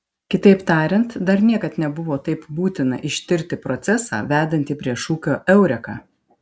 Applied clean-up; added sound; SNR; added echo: none; none; none; none.